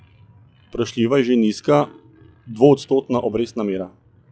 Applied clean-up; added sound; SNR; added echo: classical method log-MMSE.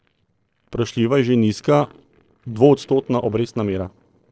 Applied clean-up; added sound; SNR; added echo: neural separator model SepFormer DNS4.